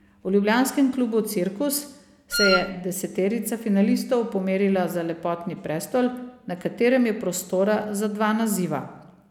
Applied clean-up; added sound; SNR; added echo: none; Wind instrument, woodwind instrument; 1 dB; none.